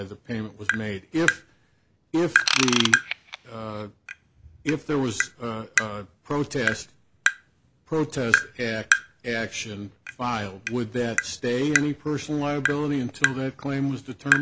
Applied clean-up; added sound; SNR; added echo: none; Tap + Ratchet, pawl / Tools; 0 dB; none.